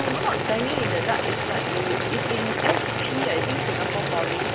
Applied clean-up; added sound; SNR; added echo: none; Boiling; -4 dB; none.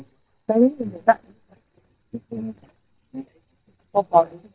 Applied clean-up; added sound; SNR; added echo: neural mask model DeepFilterNet 3.